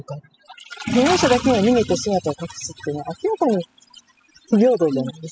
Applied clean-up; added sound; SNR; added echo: classical method spectral subtraction.